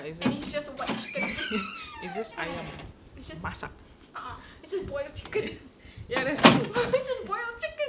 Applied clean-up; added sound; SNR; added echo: none; Squeak; -3 dB; none.